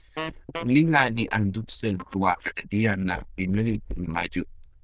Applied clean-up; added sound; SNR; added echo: neural diffusion model UNIVERSE++.